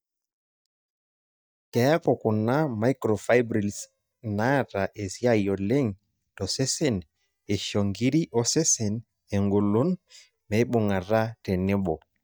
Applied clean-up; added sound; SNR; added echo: neural mask model DeepFilterNet 3.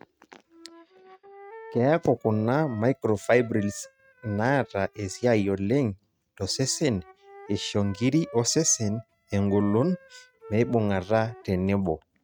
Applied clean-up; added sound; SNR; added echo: neural mask model RNNoise.